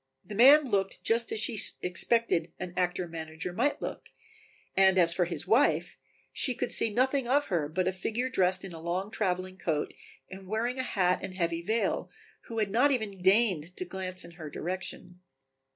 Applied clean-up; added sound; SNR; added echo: none; none; none; none.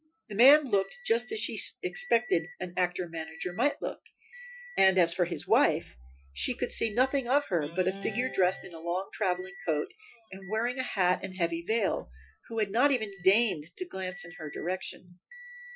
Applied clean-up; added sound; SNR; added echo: classical method Wiener filter.